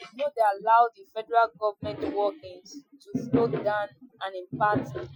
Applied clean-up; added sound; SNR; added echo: classical method Wiener filter.